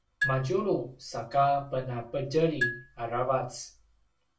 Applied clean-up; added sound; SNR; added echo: none; Marimba, xylophone; 7 dB; reverberation time 0.2 s.